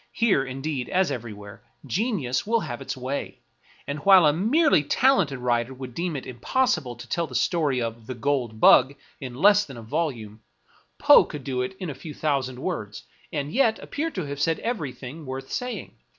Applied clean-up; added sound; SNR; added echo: none; none; none; none.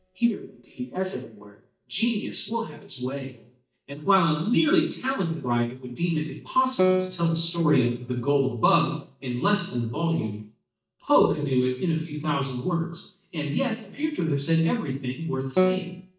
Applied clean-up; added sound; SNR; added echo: neural mask model DeepFilterNet 3.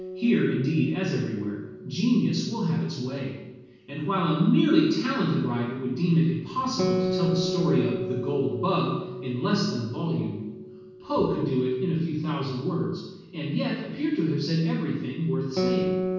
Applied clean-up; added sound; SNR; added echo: none; Guitar; 8 dB; reverberation time 1.2 s.